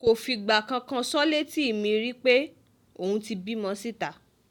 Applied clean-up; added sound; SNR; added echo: none; none; none; none.